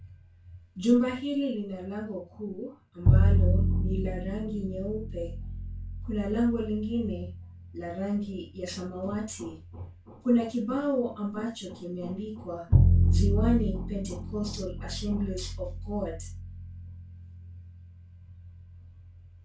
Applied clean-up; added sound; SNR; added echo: none; Bowed string instrument; -2 dB; reverberation time 0.2 s.